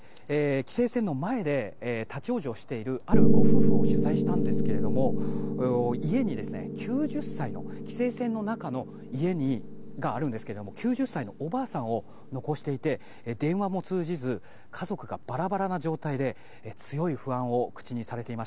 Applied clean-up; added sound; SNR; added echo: none; Piano; -4 dB; none.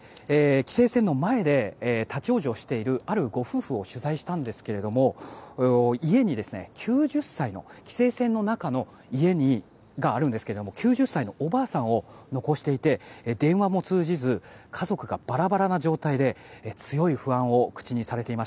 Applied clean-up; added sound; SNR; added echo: none; none; none; none.